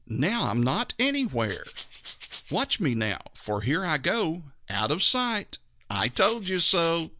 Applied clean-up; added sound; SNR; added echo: none; Rattle (instrument); 18 dB; none.